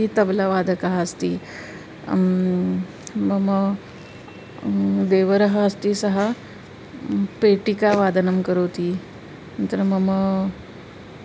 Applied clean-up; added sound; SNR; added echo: none; none; none; none.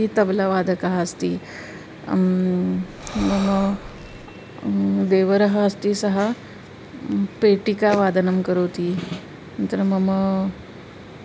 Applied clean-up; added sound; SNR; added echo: none; Breathing + Snare drum; 14 dB; none.